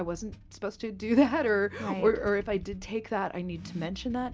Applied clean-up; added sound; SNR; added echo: none; Accelerating, revving, vroom / Car; 16 dB; none.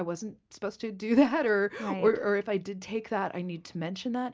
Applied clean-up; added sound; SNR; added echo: none; none; none; none.